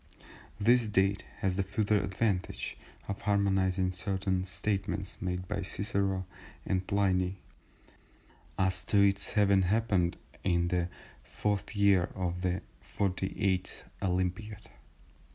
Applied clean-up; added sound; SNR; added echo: none; none; none; none.